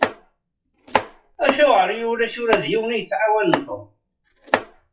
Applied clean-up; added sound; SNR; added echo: classical method WPE with log-MMSE.